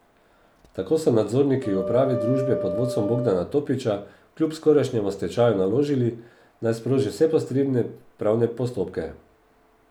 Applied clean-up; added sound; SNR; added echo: none; Wind instrument, woodwind instrument; 7 dB; none.